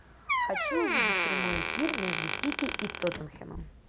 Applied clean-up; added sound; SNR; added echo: none; Door; -3 dB; none.